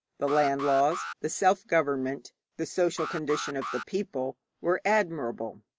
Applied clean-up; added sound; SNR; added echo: none; Alarm; 10 dB; none.